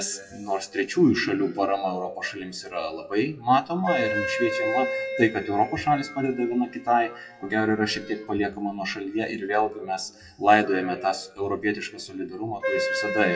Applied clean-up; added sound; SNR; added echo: classical method WPE with log-MMSE.